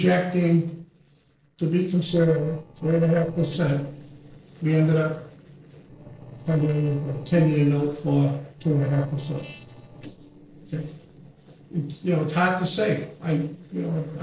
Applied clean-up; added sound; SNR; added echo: neural separator model SepFormer DNS4.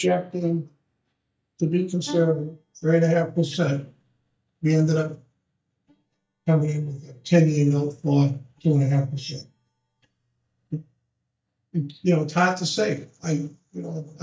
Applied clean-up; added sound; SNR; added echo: neural mask model DeepFilterNet 3.